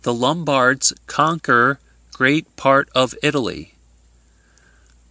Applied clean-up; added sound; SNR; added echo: none; none; none; none.